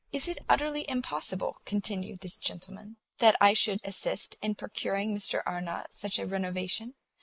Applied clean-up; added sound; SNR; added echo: neural mask model Resemble Enhance denoiser.